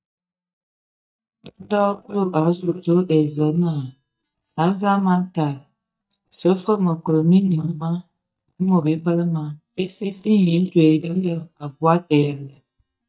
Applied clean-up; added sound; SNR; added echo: neural mask model DeepFilterNet 3.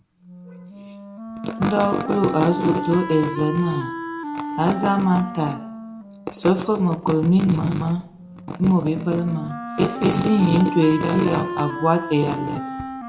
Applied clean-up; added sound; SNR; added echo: none; Wind instrument, woodwind instrument; 10 dB; reverberation time 0.6 s.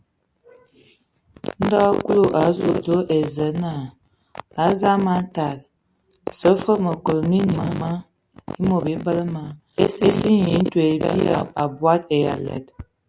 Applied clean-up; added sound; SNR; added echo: none; none; none; none.